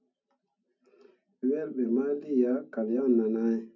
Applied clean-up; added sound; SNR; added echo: none; none; none; reverberation time 0.3 s.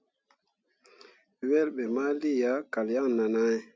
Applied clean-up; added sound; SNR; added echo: none; none; none; none.